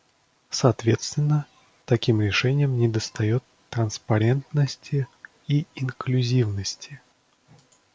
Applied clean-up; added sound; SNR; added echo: none; none; none; none.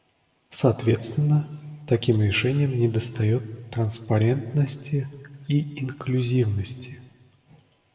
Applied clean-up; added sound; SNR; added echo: none; none; none; reverberation time 1.1 s.